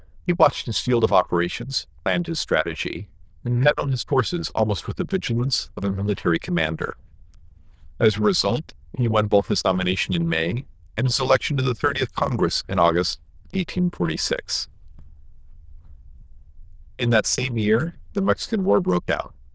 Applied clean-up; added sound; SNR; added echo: neural diffusion model UNIVERSE++.